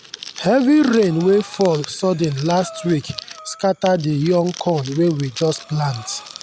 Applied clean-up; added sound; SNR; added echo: none; Breathing + Crackle; 18 dB; none.